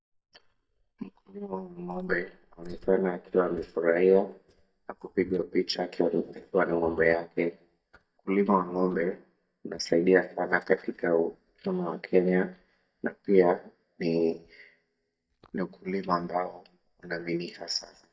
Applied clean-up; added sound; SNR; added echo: neural mask model DeepFilterNet 3.